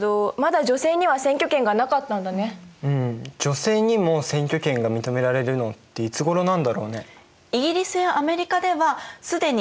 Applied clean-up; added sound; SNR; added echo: none; none; none; none.